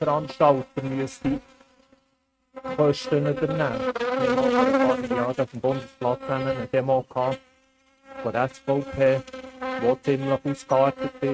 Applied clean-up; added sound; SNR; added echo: neural mask model RNNoise.